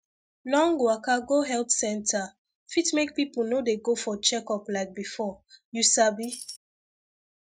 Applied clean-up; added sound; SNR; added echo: neural mask model RNNoise.